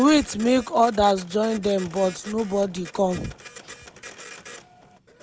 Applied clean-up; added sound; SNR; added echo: none; Printer; 18 dB; none.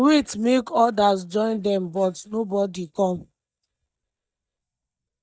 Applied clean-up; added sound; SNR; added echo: neural mask model DeepFilterNet 3.